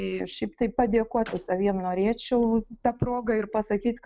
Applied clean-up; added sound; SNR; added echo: neural separator model SepFormer DNS4.